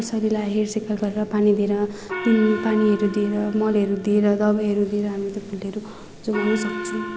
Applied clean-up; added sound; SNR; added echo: none; Gong; 13 dB; none.